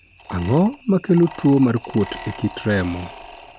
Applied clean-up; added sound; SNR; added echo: none; Mechanisms; 17 dB; none.